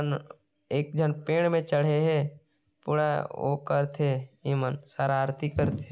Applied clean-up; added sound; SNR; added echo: none; none; none; none.